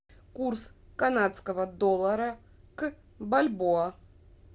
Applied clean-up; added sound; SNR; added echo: none; none; none; none.